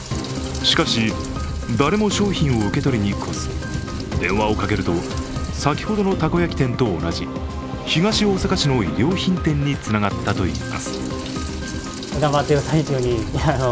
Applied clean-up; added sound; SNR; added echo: none; Rain; 13 dB; none.